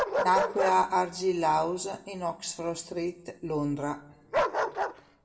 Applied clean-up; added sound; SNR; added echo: none; Bark; 4 dB; reverberation time 0.6 s.